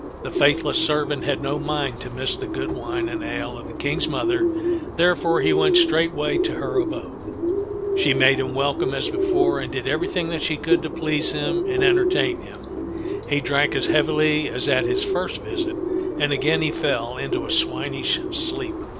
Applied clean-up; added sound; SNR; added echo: none; Bird; 0 dB; none.